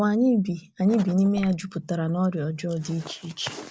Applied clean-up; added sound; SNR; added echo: none; Drip / Water; 15 dB; none.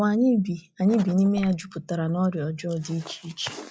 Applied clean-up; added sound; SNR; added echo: classical method log-MMSE.